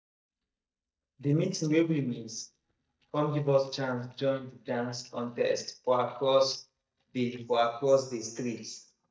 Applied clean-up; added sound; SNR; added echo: neural mask model DeepFilterNet 3.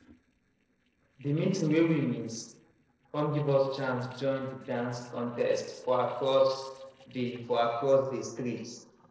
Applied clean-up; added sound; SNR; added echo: neural separator model SepFormer DNS4.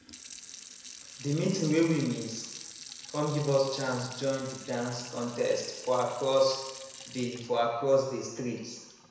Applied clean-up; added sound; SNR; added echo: none; Sink (filling or washing) / Water tap, faucet; 16 dB; reverberation time 1.0 s.